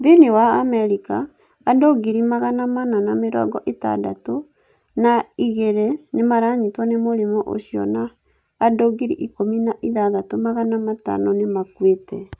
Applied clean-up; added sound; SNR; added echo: none; none; none; none.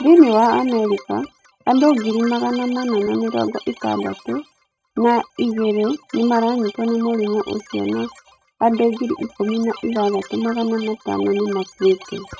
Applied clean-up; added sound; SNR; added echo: neural mask model RNNoise.